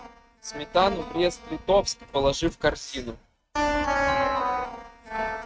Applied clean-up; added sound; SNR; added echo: neural mask model RNNoise.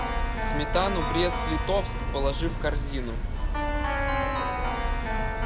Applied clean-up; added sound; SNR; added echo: none; Keyboard (musical); -5 dB; none.